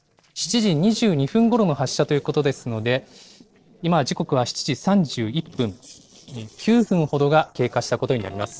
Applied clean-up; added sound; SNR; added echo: neural separator model SepFormer DNS4.